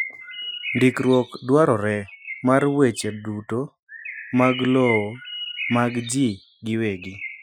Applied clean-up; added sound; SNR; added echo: classical method Wiener filter.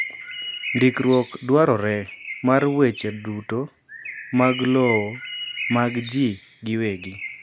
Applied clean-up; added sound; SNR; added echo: none; Bird; 11 dB; none.